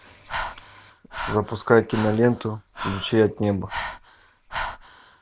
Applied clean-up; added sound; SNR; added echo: none; Breathing; 10 dB; none.